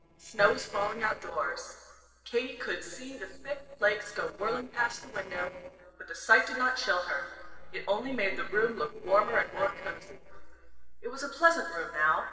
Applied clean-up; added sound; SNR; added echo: neural separator model SepFormer DNS4.